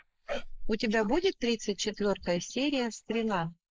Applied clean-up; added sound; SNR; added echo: neural mask model Resemble Enhance denoiser.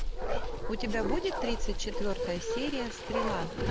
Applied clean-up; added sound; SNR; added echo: none; Bark; -4 dB; none.